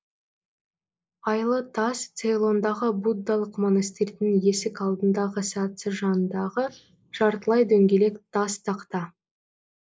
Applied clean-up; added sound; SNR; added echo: neural mask model Resemble Enhance denoiser.